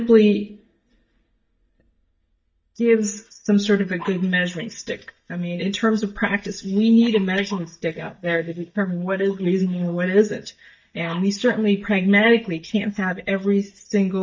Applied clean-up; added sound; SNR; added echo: neural mask model DeepFilterNet 3.